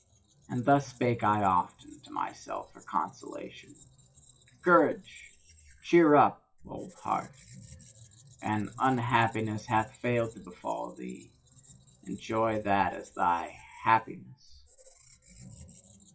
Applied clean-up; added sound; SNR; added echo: classical method WPE with log-MMSE.